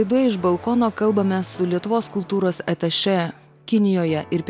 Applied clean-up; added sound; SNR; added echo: none; none; none; none.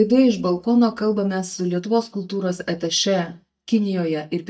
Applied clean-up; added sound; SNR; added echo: neural mask model DeepFilterNet 3.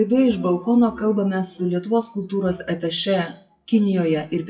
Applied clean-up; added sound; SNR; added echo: classical method WPE with log-MMSE.